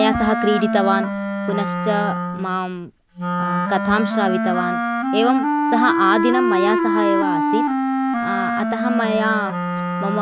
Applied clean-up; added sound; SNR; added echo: none; Wind instrument, woodwind instrument; -1 dB; none.